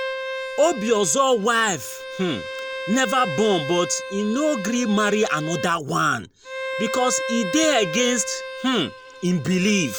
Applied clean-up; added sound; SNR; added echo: none; Bowed string instrument; 9 dB; none.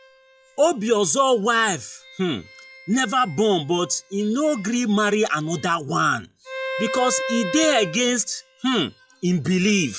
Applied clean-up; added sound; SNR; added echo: classical method log-MMSE.